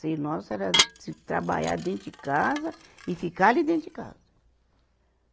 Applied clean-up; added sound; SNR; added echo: none; Dishes, pots, and pans / Glass; 4 dB; none.